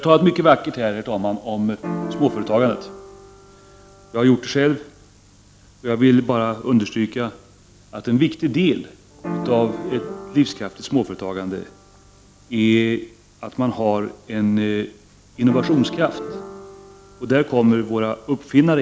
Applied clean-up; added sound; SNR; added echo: none; Piano; 12 dB; none.